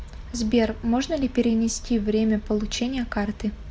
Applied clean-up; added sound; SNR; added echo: none; none; none; none.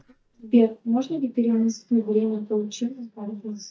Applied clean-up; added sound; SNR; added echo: neural mask model DeepFilterNet 3.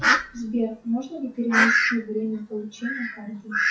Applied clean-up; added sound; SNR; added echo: classical method WPE with log-MMSE.